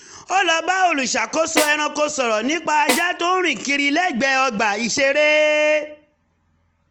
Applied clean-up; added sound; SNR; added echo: none; Snare drum; 7 dB; none.